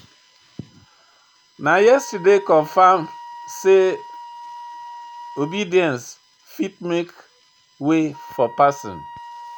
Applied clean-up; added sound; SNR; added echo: none; Wind instrument, woodwind instrument; 18 dB; none.